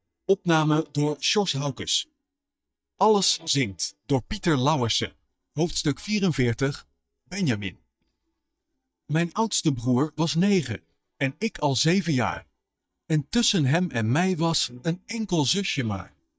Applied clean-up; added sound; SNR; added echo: neural mask model DeepFilterNet 3.